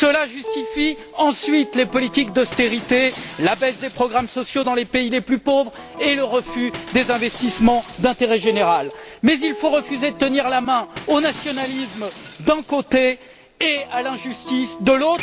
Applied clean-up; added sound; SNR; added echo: none; Shatter + Acoustic guitar; 14 dB; none.